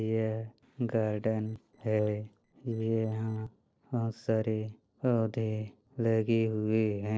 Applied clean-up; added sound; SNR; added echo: neural separator model SepFormer DNS4.